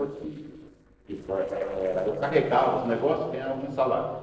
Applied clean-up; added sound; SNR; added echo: neural separator model SepFormer DNS4.